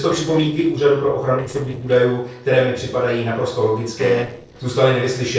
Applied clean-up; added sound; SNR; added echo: neural separator model SepFormer DNS4.